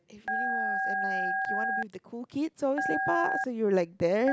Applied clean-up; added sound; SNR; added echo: none; Telephone; 1 dB; none.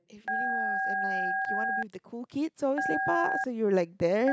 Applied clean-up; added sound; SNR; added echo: neural mask model RNNoise.